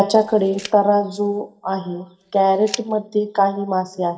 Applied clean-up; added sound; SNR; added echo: neural mask model DeepFilterNet 3.